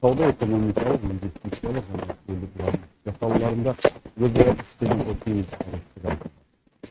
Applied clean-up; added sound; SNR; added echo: neural mask model RNNoise.